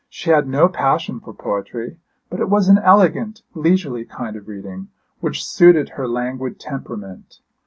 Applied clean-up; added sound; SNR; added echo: none; none; none; none.